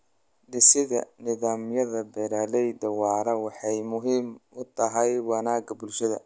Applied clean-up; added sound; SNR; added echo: none; none; none; none.